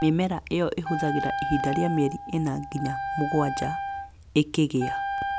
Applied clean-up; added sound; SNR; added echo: none; Wind instrument, woodwind instrument; 5 dB; none.